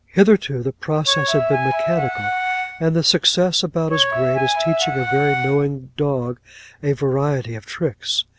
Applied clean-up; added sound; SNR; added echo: none; Wind instrument, woodwind instrument; 1 dB; none.